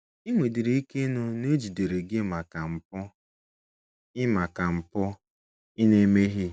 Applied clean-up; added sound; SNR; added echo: none; none; none; none.